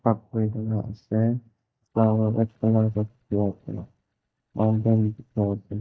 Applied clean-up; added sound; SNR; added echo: neural mask model DeepFilterNet 3.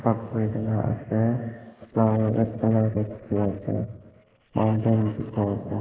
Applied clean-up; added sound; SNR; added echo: neural mask model Resemble Enhance denoiser.